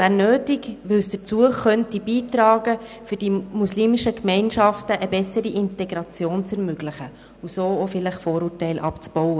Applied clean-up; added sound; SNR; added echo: none; none; none; none.